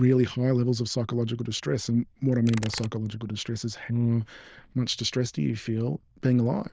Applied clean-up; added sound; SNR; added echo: neural diffusion model UNIVERSE++.